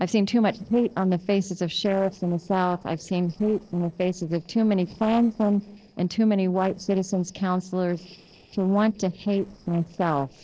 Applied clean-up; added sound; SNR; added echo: neural separator model SepFormer DNS4.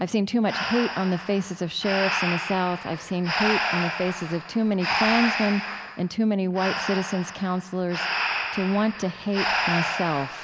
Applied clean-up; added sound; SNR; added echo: none; Breathing; 3 dB; none.